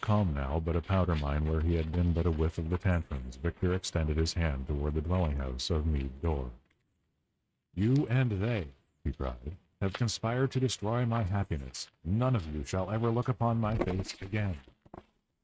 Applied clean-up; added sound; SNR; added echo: neural mask model RNNoise.